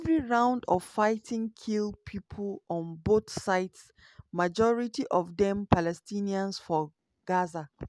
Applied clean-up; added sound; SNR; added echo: none; none; none; none.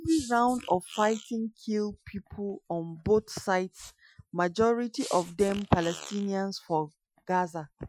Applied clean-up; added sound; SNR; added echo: classical method Wiener filter.